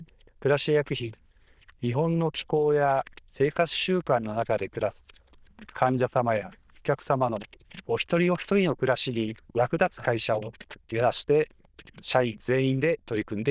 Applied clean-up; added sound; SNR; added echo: neural diffusion model UNIVERSE++.